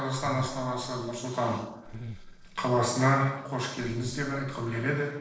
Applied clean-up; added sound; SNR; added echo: neural separator model SepFormer DNS4.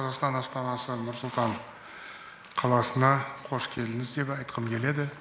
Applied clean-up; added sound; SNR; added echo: none; none; none; none.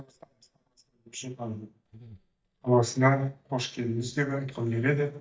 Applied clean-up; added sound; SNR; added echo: neural mask model DeepFilterNet 3.